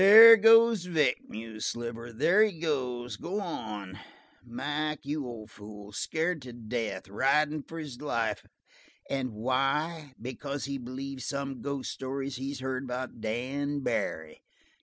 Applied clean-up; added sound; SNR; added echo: none; none; none; none.